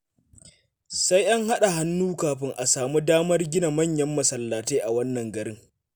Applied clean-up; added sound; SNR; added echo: none; none; none; none.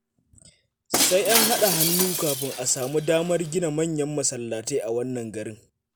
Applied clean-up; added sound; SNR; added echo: none; Shatter; 3 dB; none.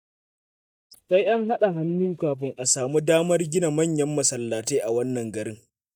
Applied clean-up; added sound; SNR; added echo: neural mask model DeepFilterNet 3.